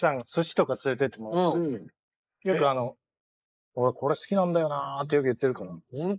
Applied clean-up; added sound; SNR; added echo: neural mask model Resemble Enhance denoiser.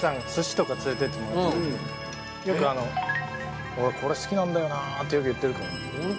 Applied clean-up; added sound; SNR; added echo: none; Telephone; 19 dB; none.